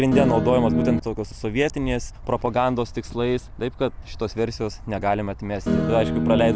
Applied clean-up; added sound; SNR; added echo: none; Guitar; -2 dB; none.